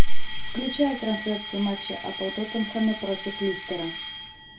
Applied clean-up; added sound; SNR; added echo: none; Alarm; 2 dB; reverberation time 0.2 s.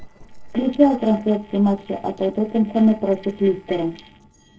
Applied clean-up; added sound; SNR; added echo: neural separator model SepFormer DNS4.